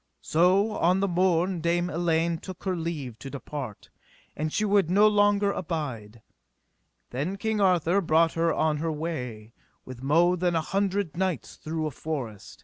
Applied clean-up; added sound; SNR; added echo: none; none; none; none.